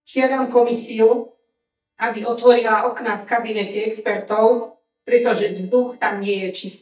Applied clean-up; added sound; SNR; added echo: neural mask model DeepFilterNet 3.